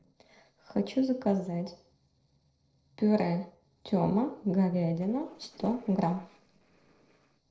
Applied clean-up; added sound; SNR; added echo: neural separator model SepFormer DNS4.